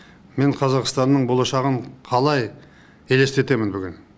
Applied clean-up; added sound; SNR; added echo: none; none; none; none.